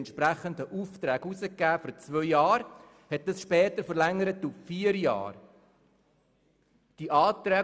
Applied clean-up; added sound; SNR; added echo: none; none; none; none.